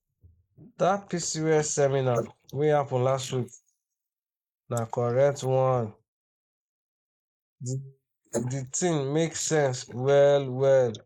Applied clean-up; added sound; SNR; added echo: neural mask model Resemble Enhance denoiser.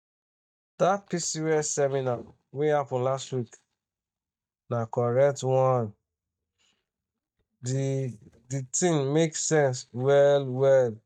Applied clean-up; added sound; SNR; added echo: neural mask model DeepFilterNet 3.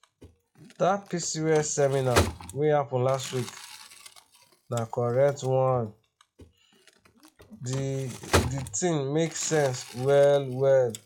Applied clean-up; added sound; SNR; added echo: classical method log-MMSE.